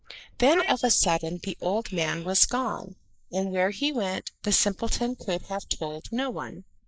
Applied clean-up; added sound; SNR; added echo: neural mask model Resemble Enhance denoiser.